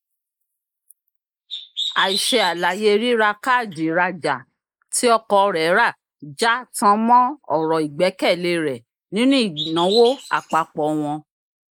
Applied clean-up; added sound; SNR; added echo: neural mask model Resemble Enhance denoiser.